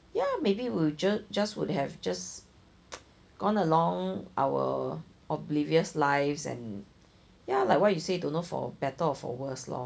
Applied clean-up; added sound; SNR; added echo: none; none; none; none.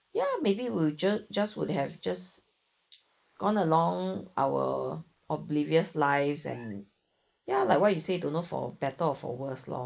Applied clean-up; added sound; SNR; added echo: neural mask model Resemble Enhance denoiser.